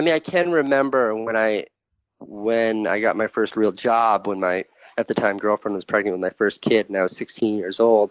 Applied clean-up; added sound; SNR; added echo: none; none; none; none.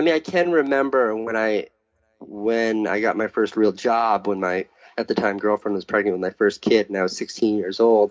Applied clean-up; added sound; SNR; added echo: none; none; none; reverberation time 0.3 s.